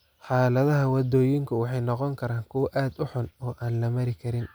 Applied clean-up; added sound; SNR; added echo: none; none; none; none.